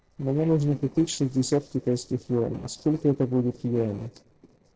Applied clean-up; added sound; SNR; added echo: neural separator model SepFormer DNS4.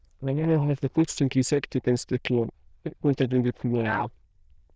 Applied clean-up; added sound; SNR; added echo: neural diffusion model UNIVERSE++.